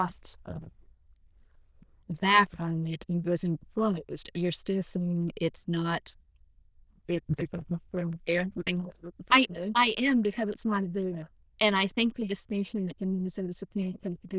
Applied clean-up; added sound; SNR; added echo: neural diffusion model UNIVERSE++.